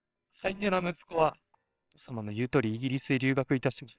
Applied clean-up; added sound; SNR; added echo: neural separator model SepFormer WHAMR!.